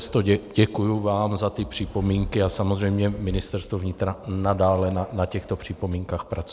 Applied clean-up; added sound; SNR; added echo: none; none; none; none.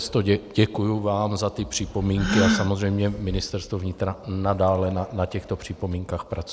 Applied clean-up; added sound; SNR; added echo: none; Gasp; 8 dB; none.